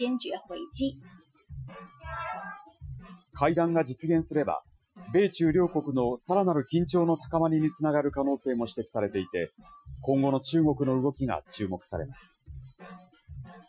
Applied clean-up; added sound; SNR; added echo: classical method Wiener filter.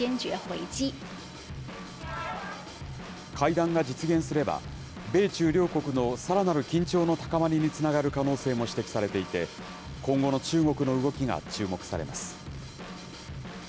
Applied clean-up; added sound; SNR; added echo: none; Drum / Drum kit; 12 dB; none.